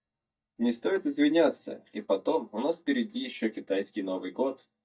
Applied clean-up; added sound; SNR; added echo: neural mask model DeepFilterNet 3.